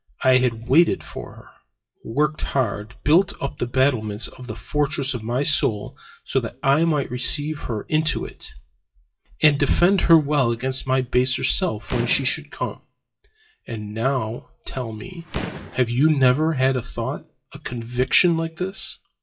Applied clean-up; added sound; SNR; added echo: classical method WPE with log-MMSE.